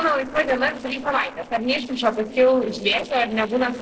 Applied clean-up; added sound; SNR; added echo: neural separator model SepFormer DNS4.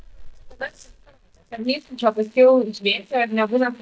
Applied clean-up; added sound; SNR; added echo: neural mask model DeepFilterNet 3.